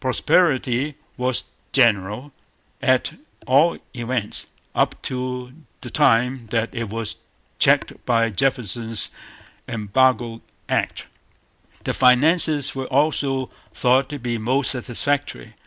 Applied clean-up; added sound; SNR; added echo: none; none; none; none.